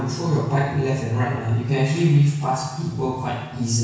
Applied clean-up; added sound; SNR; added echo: none; Piano; 18 dB; reverberation time 1.1 s.